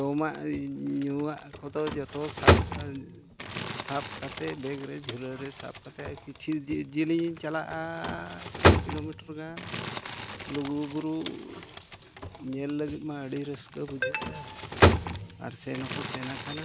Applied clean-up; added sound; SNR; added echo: none; Crumpling, crinkling; -3 dB; none.